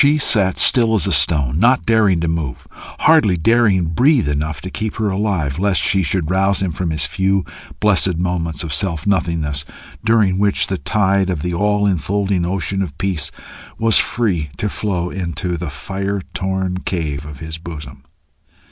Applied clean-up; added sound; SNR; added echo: none; none; none; none.